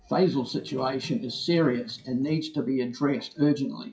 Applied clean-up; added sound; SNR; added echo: classical method WPE with log-MMSE.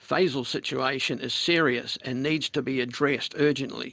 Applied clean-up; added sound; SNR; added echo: none; none; none; none.